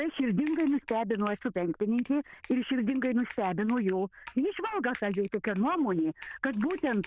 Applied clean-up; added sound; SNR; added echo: neural diffusion model UNIVERSE++.